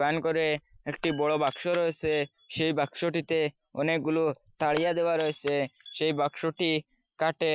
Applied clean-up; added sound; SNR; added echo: classical method Wiener filter.